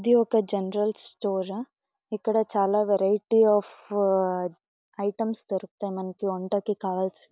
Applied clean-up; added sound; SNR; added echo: none; none; none; none.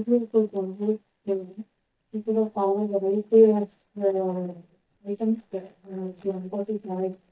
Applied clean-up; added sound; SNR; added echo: neural mask model DeepFilterNet 3.